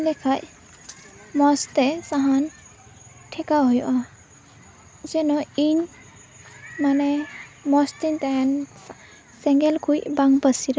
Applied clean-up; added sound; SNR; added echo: none; none; none; none.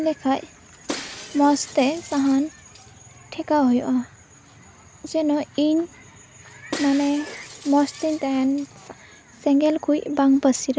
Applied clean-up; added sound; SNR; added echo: none; Shatter; 15 dB; none.